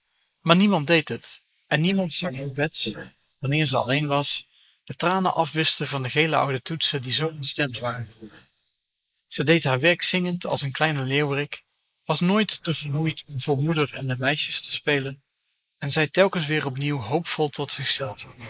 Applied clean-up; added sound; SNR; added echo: neural mask model Resemble Enhance denoiser.